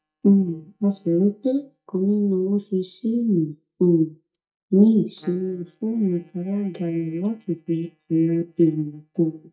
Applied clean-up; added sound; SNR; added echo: neural mask model DeepFilterNet 3.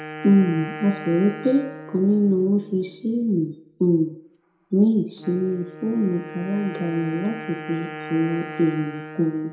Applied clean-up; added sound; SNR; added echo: none; Wind instrument, woodwind instrument; 14 dB; reverberation time 0.6 s.